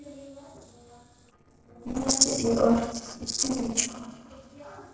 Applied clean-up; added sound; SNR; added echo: neural separator model SepFormer DNS4.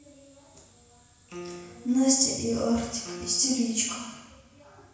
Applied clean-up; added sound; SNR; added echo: none; Piano; 16 dB; reverberation time 1.1 s.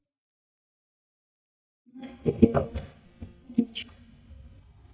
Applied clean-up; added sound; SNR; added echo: neural mask model DeepFilterNet 3.